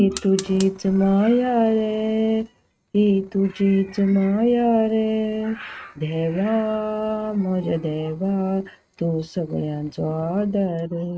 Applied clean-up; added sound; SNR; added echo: neural mask model RNNoise.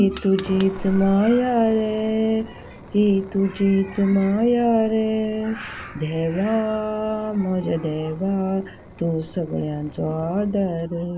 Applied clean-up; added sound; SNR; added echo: none; Fire; 17 dB; none.